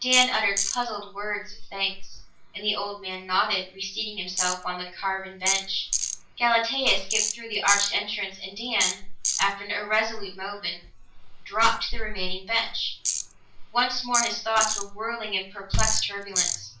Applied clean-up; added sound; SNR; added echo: none; Tools; 6 dB; reverberation time 0.3 s.